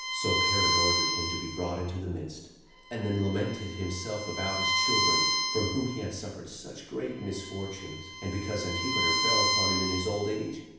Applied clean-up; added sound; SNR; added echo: none; Bowed string instrument; -2 dB; reverberation time 0.9 s.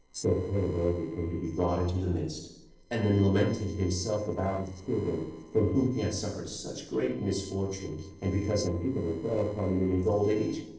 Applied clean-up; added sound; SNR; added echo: neural separator model SepFormer DNS4.